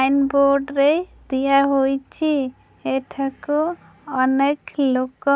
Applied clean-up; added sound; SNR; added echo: none; none; none; none.